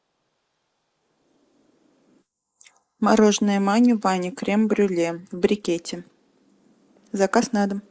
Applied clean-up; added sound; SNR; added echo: neural mask model Resemble Enhance denoiser.